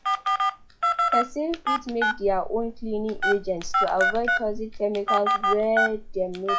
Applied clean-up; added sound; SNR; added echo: classical method log-MMSE.